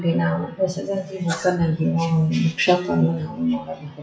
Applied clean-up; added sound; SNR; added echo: classical method WPE with log-MMSE.